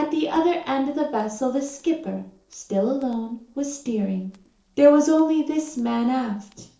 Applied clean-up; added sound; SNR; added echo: neural separator model SepFormer DNS4.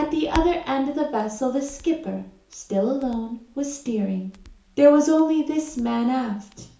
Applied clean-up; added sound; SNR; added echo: none; Crackle; 18 dB; reverberation time 0.7 s.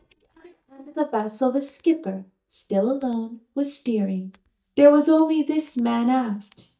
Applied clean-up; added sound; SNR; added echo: neural mask model DeepFilterNet 3.